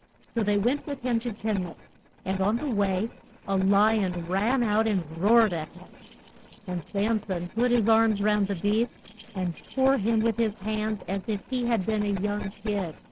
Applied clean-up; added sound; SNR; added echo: neural separator model SepFormer DNS4.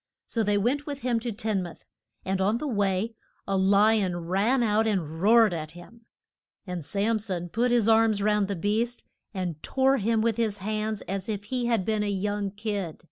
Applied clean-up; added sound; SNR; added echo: none; none; none; none.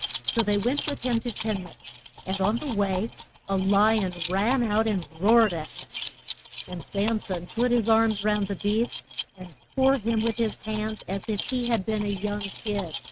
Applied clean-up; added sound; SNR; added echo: neural mask model RNNoise.